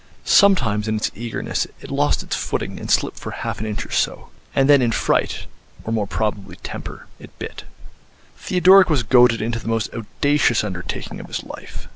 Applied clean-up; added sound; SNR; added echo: none; none; none; none.